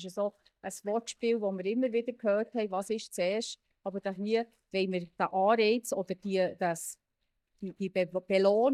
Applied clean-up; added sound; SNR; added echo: neural mask model DeepFilterNet 3.